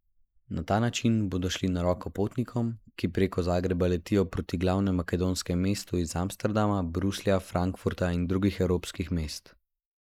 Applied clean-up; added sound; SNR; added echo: neural mask model Resemble Enhance denoiser.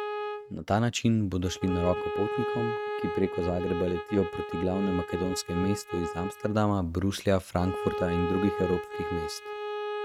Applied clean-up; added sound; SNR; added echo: neural mask model RNNoise.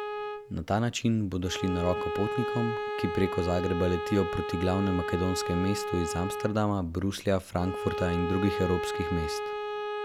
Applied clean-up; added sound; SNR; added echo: none; Bowed string instrument; 4 dB; none.